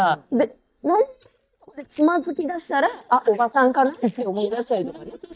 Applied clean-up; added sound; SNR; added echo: neural mask model DeepFilterNet 3.